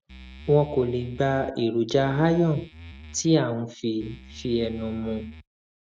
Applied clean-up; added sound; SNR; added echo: neural mask model RNNoise.